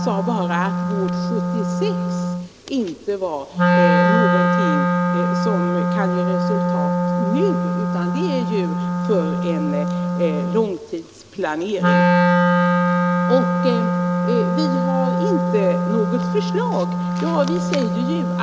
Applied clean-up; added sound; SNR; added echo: none; Wind instrument, woodwind instrument; -5 dB; none.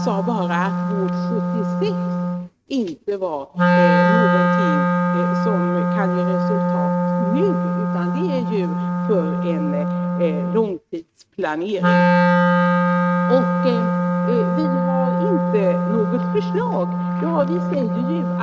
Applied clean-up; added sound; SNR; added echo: neural mask model RNNoise.